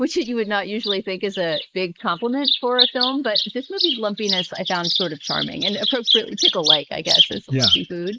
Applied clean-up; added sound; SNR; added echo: neural mask model Resemble Enhance denoiser.